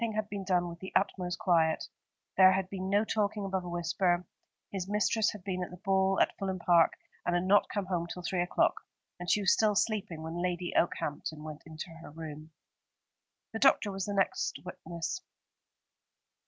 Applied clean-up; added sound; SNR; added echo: none; none; none; none.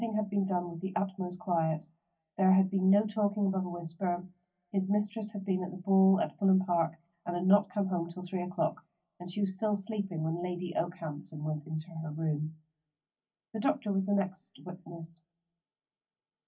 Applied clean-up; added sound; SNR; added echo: none; none; none; reverberation time 0.3 s.